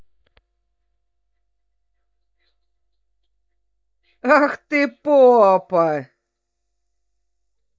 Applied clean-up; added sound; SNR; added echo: neural mask model DeepFilterNet 3.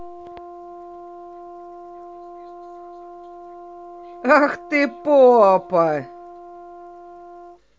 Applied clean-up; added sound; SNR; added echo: none; Brass instrument; 17 dB; none.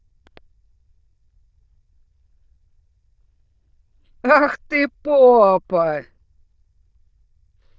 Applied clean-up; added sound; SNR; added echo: neural diffusion model UNIVERSE++.